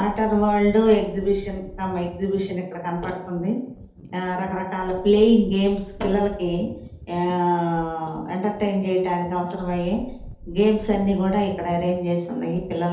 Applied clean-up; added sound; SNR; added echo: none; Wind; 18 dB; reverberation time 2.2 s.